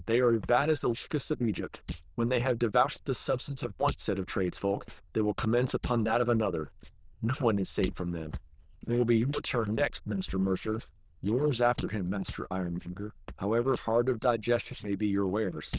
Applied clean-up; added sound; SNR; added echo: neural diffusion model UNIVERSE++.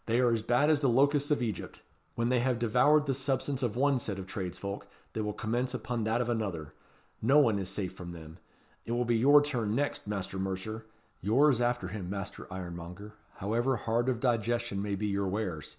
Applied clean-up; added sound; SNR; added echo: none; none; none; none.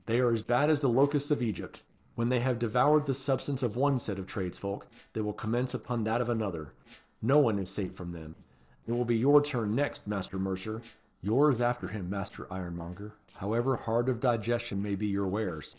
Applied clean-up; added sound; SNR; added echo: neural separator model SepFormer DNS4.